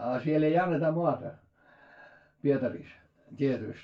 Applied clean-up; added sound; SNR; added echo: none; none; none; reverberation time 0.2 s.